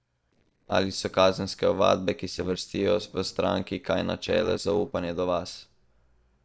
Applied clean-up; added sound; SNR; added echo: neural separator model SepFormer DNS4.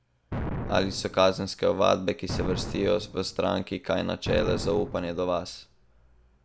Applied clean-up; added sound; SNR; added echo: none; Explosion; 8 dB; none.